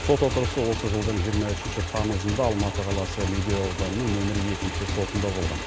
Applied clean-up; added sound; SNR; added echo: none; Motorcycle / Engine; 3 dB; none.